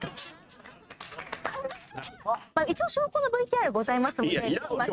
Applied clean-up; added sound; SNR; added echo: neural mask model RNNoise.